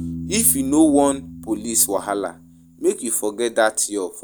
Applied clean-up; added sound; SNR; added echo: none; Piano; 15 dB; none.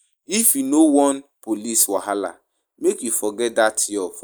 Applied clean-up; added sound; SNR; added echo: neural mask model Resemble Enhance denoiser.